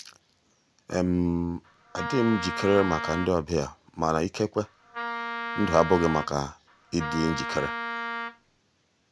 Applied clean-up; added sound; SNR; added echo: none; Wind instrument, woodwind instrument; 6 dB; none.